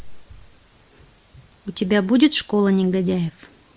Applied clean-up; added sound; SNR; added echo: none; none; none; none.